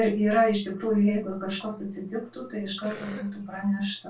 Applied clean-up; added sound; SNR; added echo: none; Cough; 16 dB; reverberation time 0.2 s.